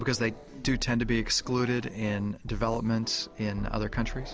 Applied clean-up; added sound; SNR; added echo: none; Dog; 20 dB; none.